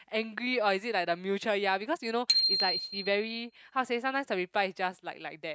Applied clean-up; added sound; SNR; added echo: neural mask model RNNoise.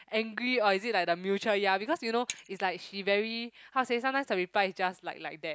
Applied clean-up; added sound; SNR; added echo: neural mask model Resemble Enhance denoiser.